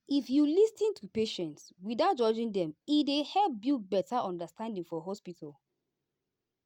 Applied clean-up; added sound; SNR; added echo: none; none; none; none.